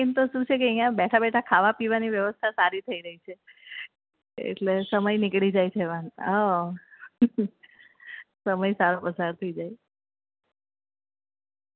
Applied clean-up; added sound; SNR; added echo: none; none; none; none.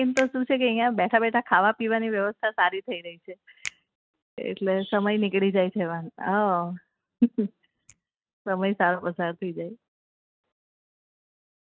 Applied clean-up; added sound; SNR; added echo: neural mask model RNNoise.